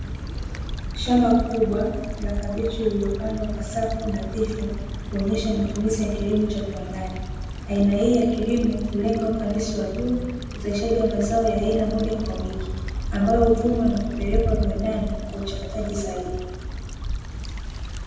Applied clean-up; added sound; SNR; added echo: none; Stream / Trickle, dribble / Traffic noise, roadway noise; 5 dB; reverberation time 1.1 s.